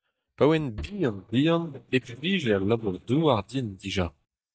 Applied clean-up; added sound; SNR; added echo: neural mask model DeepFilterNet 3.